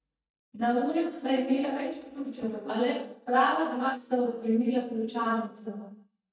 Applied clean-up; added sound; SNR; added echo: neural mask model DeepFilterNet 3.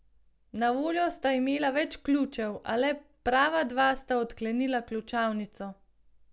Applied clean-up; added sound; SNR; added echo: none; none; none; none.